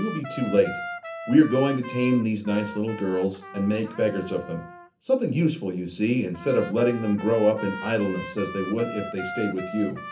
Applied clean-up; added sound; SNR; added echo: none; Trumpet; 13 dB; reverberation time 0.3 s.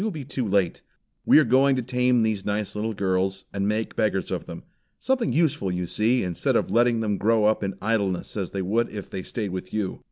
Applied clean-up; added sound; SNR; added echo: none; none; none; none.